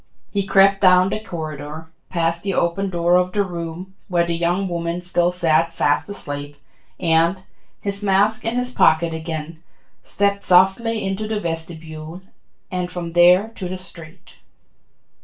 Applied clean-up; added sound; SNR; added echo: none; none; none; reverberation time 0.2 s.